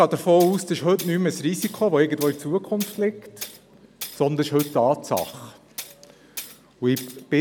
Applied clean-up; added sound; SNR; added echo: none; Tools; 17 dB; none.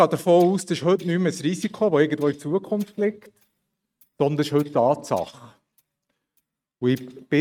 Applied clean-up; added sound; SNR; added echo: neural mask model RNNoise.